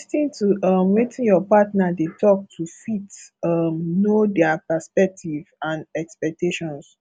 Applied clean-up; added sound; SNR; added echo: none; none; none; none.